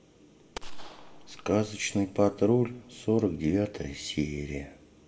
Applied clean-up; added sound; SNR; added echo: none; Gunshot, gunfire; 14 dB; reverberation time 1.1 s.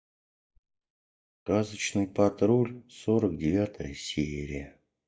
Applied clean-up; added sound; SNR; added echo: neural mask model DeepFilterNet 3.